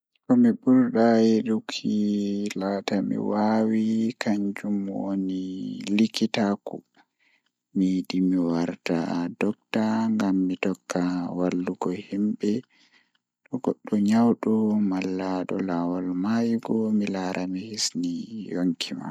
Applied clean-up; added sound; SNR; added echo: none; none; none; none.